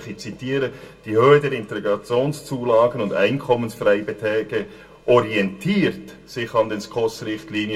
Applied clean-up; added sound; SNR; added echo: none; none; none; reverberation time 0.2 s.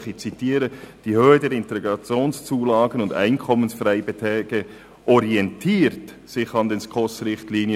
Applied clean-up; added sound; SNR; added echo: none; none; none; none.